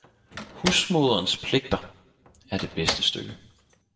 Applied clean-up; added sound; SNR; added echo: none; Slam; 9 dB; reverberation time 0.6 s.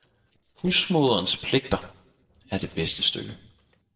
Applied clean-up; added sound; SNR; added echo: neural separator model SepFormer DNS4.